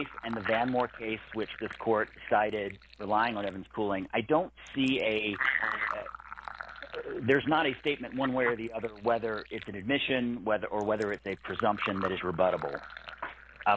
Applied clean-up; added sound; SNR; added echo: none; Fill (with liquid); 14 dB; none.